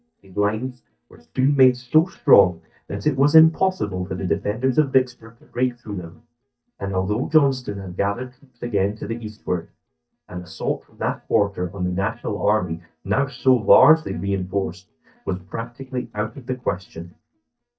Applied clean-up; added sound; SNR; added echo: neural mask model DeepFilterNet 3.